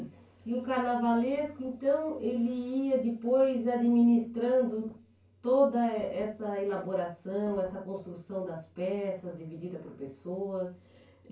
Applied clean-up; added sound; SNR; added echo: none; none; none; reverberation time 0.2 s.